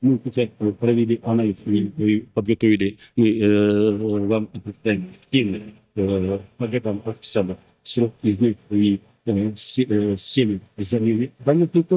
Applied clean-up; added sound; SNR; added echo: neural mask model DeepFilterNet 3.